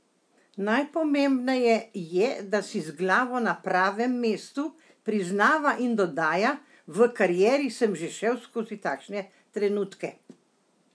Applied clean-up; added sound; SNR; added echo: none; none; none; none.